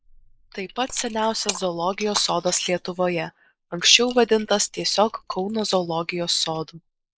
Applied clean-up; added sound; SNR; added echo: neural mask model Resemble Enhance denoiser.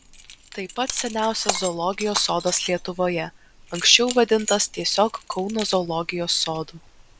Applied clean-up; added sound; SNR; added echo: none; Keys jangling + Shatter; 12 dB; none.